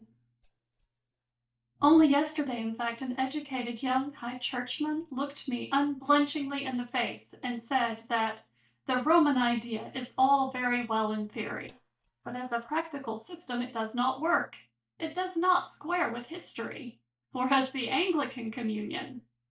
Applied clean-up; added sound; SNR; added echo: neural mask model DeepFilterNet 3.